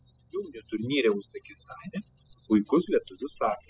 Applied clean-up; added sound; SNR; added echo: classical method spectral subtraction.